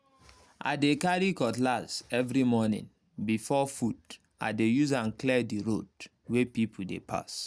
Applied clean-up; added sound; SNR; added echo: none; none; none; none.